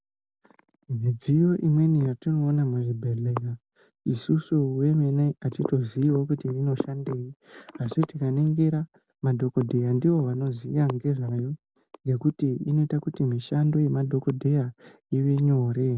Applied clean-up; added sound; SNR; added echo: none; none; none; none.